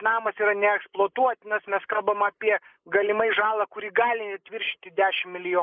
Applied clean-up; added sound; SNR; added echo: neural mask model Resemble Enhance denoiser.